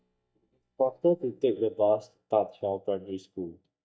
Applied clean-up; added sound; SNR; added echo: neural mask model DeepFilterNet 3.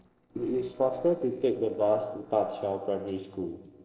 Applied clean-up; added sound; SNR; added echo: neural separator model SepFormer DNS4.